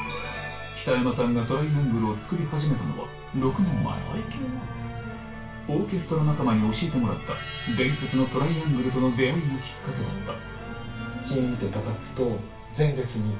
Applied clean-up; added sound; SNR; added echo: none; Accelerating, revving, vroom; 15 dB; reverberation time 0.3 s.